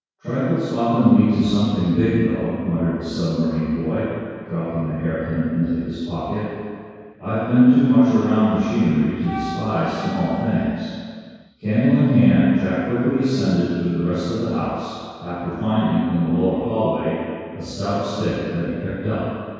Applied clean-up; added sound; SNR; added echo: none; Wind instrument, woodwind instrument; 14 dB; reverberation time 2.0 s.